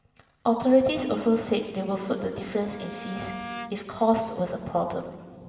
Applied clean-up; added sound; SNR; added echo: none; Bowed string instrument; 16 dB; reverberation time 2.4 s.